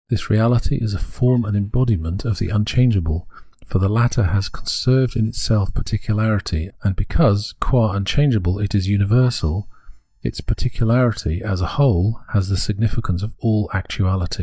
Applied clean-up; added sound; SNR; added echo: neural mask model DeepFilterNet 3.